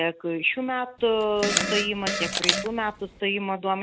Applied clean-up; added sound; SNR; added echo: none; Camera + Fart; 2 dB; none.